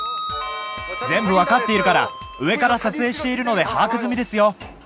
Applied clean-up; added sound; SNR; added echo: none; Sliding door; 10 dB; none.